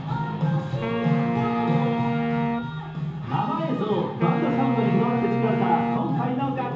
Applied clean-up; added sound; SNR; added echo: none; Wind instrument, woodwind instrument; 3 dB; reverberation time 0.7 s.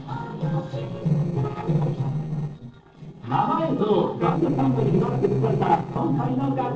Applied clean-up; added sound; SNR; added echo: neural separator model SepFormer DNS4.